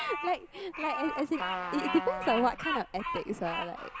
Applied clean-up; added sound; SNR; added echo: none; Trumpet + Bird vocalization, bird call, bird song; 4 dB; none.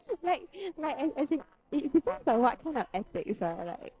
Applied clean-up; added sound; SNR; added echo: neural separator model SepFormer DNS4.